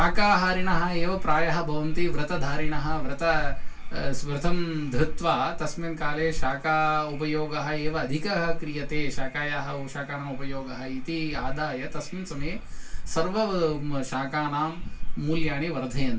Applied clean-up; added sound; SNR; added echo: none; none; none; reverberation time 0.2 s.